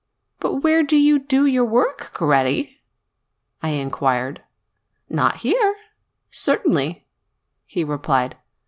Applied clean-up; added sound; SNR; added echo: none; none; none; none.